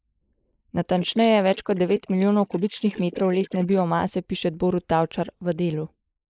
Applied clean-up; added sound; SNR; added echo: neural mask model Resemble Enhance denoiser.